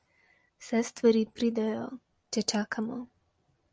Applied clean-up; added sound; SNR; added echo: none; none; none; none.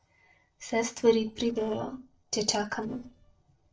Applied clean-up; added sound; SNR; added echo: neural separator model SepFormer DNS4.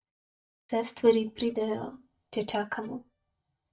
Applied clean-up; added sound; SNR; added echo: neural mask model DeepFilterNet 3.